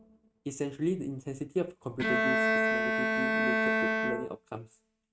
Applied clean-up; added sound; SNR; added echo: neural mask model RNNoise.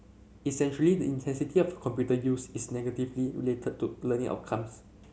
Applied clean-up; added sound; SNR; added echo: none; none; none; none.